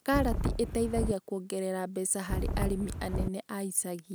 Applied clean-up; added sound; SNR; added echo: none; Wind; -1 dB; none.